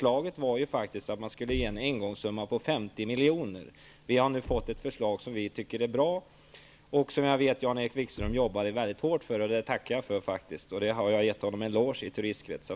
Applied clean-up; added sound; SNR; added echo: none; none; none; none.